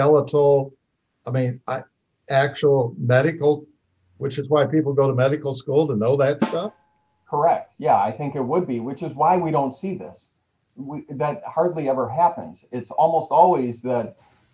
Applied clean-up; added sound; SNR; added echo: none; Snare drum; 12 dB; none.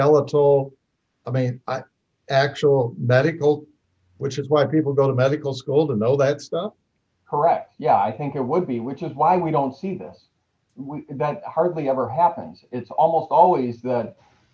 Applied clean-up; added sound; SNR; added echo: none; none; none; none.